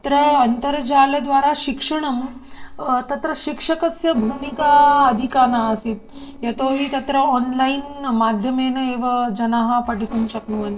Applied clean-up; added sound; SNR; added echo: neural separator model SepFormer DNS4.